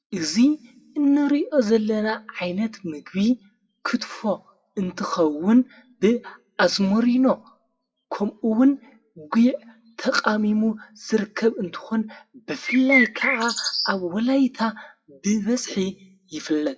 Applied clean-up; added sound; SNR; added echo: classical method WPE with log-MMSE.